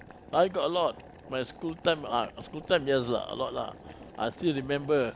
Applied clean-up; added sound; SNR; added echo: none; Boiling; 18 dB; none.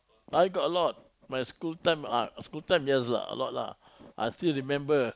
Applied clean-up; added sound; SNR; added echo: none; none; none; none.